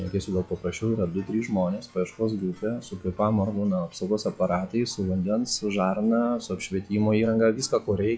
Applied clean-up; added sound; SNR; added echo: classical method WPE with log-MMSE.